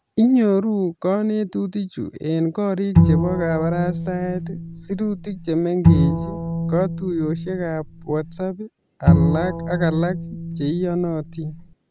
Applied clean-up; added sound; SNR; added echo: none; Bowed string instrument; -1 dB; none.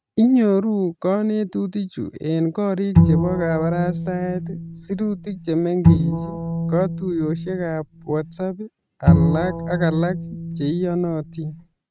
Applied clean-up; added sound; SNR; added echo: neural mask model RNNoise.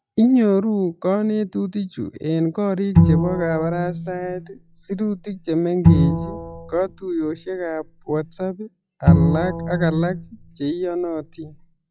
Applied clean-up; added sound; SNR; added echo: classical method log-MMSE.